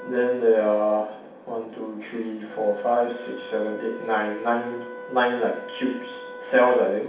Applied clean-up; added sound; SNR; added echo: none; Wind instrument, woodwind instrument; 15 dB; reverberation time 0.6 s.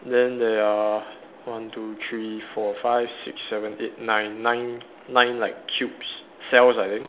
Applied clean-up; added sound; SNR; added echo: none; none; none; none.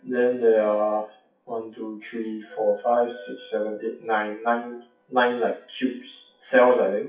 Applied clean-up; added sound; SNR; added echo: classical method WPE with log-MMSE.